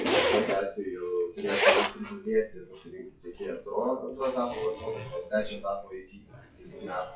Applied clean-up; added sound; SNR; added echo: classical method WPE with log-MMSE.